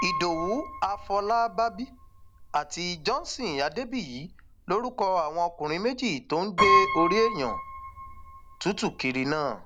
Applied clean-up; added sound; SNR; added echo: none; Piano; 4 dB; none.